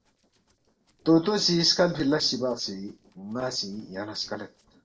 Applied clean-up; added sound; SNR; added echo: neural separator model SepFormer DNS4.